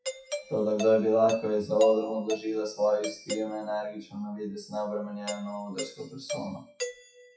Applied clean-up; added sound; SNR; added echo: classical method WPE with log-MMSE.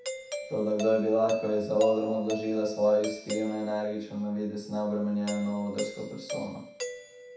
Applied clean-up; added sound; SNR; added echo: none; Doorbell; 11 dB; reverberation time 0.7 s.